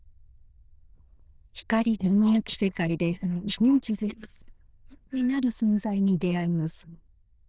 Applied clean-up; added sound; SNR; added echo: neural diffusion model UNIVERSE++.